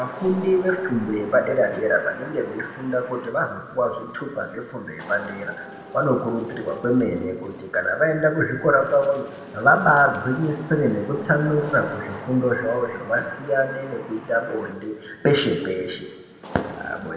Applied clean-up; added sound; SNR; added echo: none; Wind / Rain; 17 dB; reverberation time 1.2 s.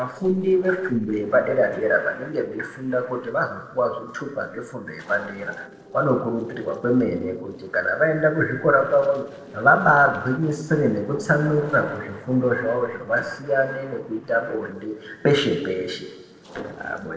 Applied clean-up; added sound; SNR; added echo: neural separator model SepFormer DNS4.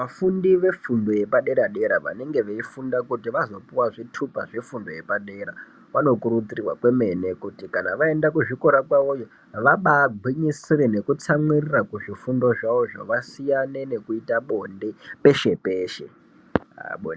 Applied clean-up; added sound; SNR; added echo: none; none; none; none.